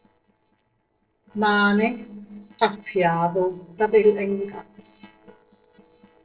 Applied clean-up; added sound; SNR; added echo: neural separator model SepFormer DNS4.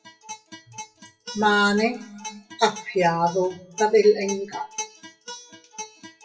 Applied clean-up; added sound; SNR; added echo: classical method WPE with log-MMSE.